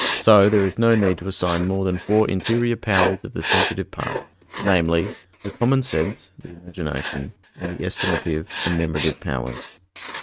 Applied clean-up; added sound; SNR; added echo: neural mask model RNNoise.